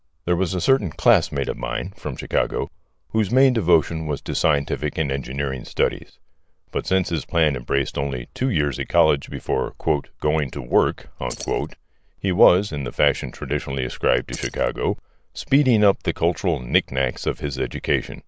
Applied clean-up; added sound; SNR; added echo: none; Keys jangling; 19 dB; none.